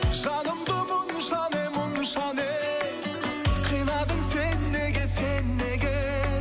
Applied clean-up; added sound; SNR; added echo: none; none; none; none.